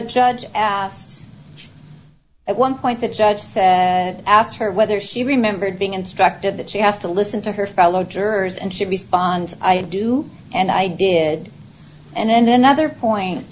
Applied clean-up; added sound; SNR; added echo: none; none; none; none.